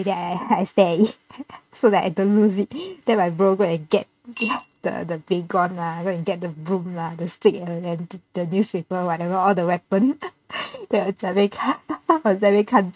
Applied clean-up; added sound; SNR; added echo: neural mask model RNNoise.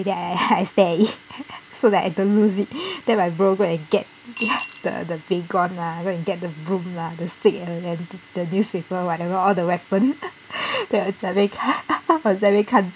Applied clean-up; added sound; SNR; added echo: none; Coin (dropping) / Glass; 11 dB; none.